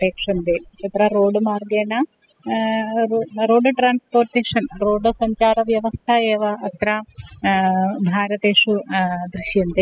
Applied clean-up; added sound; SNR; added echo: classical method spectral subtraction.